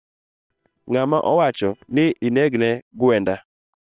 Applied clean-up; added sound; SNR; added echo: neural separator model SepFormer WHAM!.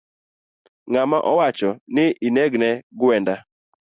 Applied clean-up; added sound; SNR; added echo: none; none; none; none.